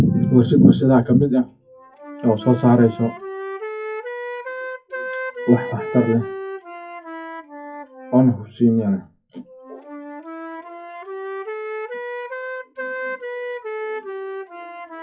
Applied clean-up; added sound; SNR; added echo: classical method WPE with log-MMSE.